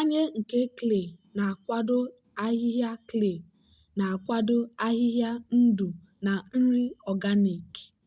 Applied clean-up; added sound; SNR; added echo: none; none; none; none.